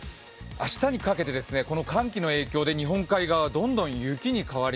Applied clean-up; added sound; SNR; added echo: none; none; none; none.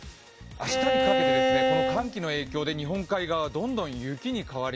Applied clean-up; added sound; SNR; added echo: none; Bowed string instrument; -5 dB; none.